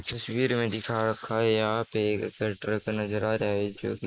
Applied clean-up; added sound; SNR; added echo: neural mask model Resemble Enhance denoiser.